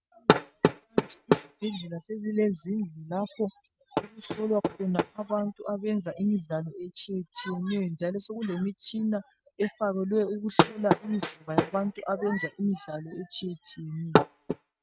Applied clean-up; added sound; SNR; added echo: neural mask model RNNoise.